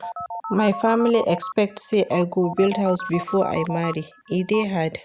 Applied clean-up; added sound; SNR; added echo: none; Telephone; 11 dB; none.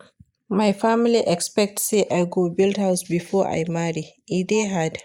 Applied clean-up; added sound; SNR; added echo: neural mask model Resemble Enhance denoiser.